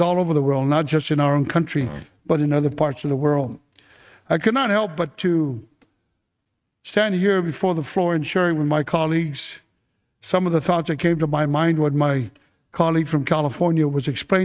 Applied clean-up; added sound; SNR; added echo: neural mask model RNNoise.